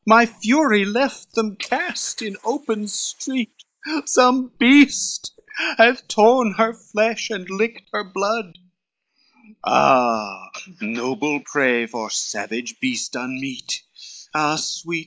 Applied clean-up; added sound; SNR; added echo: neural mask model Resemble Enhance denoiser.